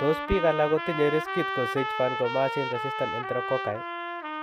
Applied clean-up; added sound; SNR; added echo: none; Trumpet; 4 dB; none.